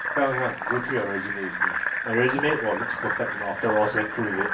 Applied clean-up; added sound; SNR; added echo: none; Fill (with liquid); 2 dB; reverberation time 0.3 s.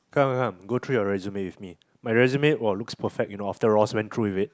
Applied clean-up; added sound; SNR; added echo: none; none; none; none.